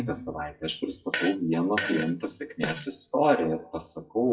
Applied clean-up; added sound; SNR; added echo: classical method WPE with log-MMSE.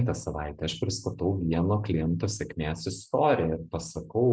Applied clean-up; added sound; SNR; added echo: none; none; none; none.